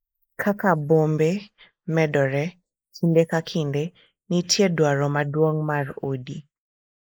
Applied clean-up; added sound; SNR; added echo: neural mask model Resemble Enhance denoiser.